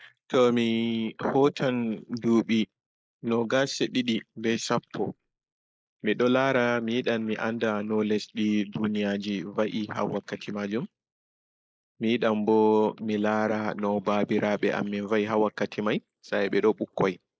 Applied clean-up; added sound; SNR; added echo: neural mask model Resemble Enhance denoiser.